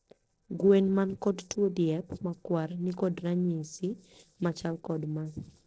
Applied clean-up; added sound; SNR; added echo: neural separator model SepFormer DNS4.